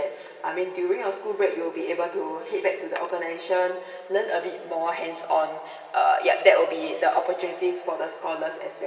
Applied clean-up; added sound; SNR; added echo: none; none; none; reverberation time 2.4 s.